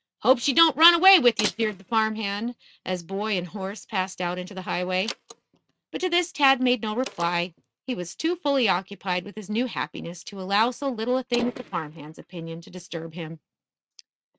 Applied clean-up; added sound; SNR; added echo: neural mask model RNNoise.